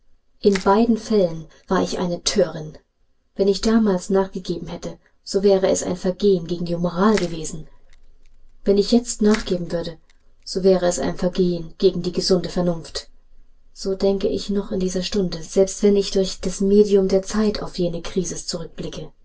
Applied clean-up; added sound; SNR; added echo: none; Crushing; 19 dB; reverberation time 0.1 s.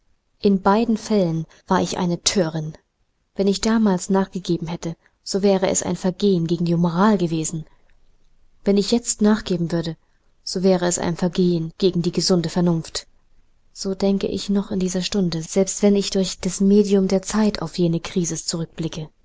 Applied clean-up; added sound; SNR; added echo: none; none; none; none.